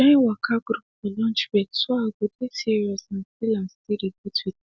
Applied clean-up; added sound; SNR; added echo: none; none; none; none.